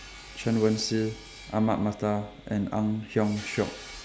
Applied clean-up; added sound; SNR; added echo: none; Sawing + Crash cymbal; 18 dB; none.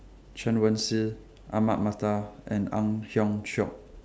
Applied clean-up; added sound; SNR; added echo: none; none; none; none.